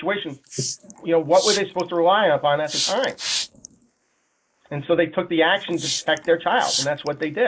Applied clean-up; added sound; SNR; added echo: neural mask model Resemble Enhance denoiser.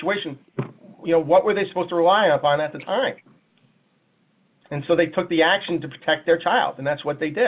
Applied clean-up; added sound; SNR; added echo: none; none; none; none.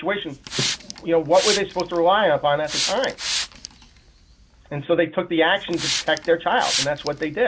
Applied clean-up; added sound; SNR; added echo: none; Hiss; 8 dB; none.